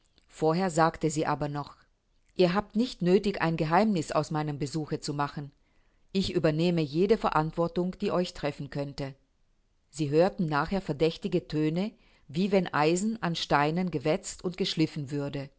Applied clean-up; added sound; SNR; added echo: none; none; none; none.